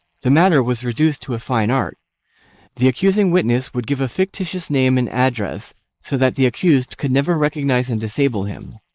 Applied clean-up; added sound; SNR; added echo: neural mask model Resemble Enhance denoiser.